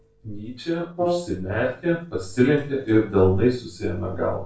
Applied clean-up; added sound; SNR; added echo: neural separator model SepFormer DNS4.